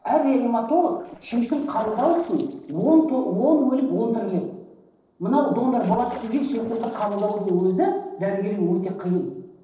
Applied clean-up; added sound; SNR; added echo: neural separator model SepFormer DNS4.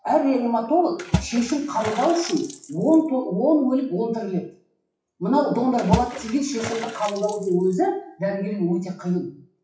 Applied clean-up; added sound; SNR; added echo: classical method WPE with log-MMSE.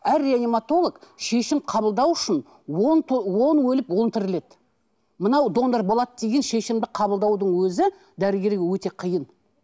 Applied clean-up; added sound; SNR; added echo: none; none; none; none.